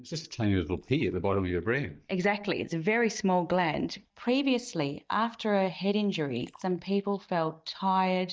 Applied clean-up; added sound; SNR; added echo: neural mask model DeepFilterNet 3.